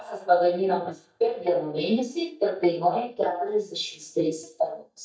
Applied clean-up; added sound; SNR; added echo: neural mask model DeepFilterNet 3.